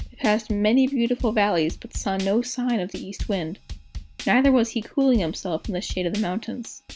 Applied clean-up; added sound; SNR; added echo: none; Drum / Drum kit; 13 dB; none.